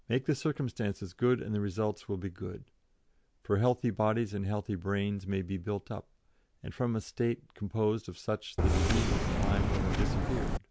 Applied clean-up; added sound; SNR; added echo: none; Subway, metro, underground; -4 dB; none.